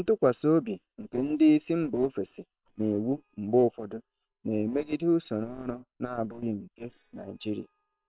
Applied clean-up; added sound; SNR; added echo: neural separator model SepFormer WHAM!.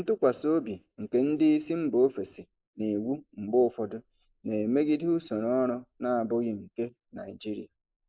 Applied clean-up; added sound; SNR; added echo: neural mask model Resemble Enhance denoiser.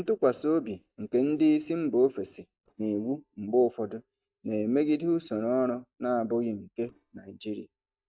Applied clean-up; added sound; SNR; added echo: neural mask model DeepFilterNet 3.